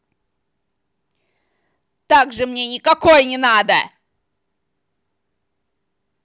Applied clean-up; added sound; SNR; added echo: none; none; none; none.